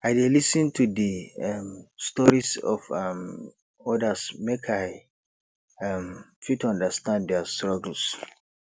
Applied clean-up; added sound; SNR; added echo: none; none; none; none.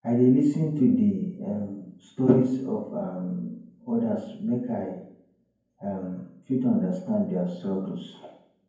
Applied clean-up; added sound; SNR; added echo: none; none; none; reverberation time 0.9 s.